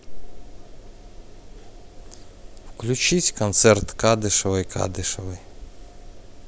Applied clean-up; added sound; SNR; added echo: none; none; none; none.